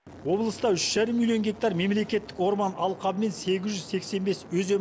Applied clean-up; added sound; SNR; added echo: none; none; none; none.